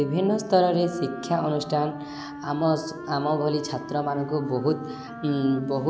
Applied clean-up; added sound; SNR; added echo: none; Wind instrument, woodwind instrument; 14 dB; none.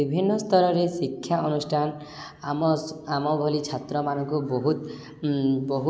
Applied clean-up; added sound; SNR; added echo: none; none; none; none.